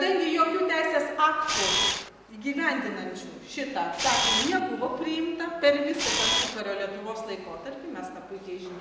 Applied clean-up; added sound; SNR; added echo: none; Camera; -2 dB; none.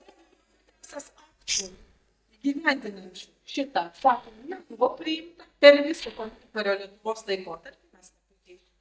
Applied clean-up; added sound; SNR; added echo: neural mask model DeepFilterNet 3.